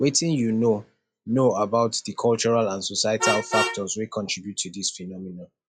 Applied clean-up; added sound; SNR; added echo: classical method log-MMSE.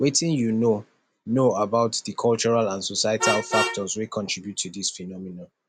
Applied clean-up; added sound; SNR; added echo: none; Vehicle horn, car horn, honking; 10 dB; none.